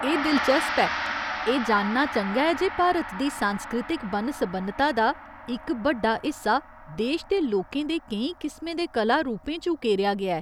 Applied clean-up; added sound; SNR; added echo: none; Gong; 9 dB; none.